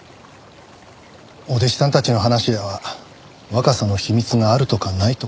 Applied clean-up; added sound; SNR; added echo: none; none; none; none.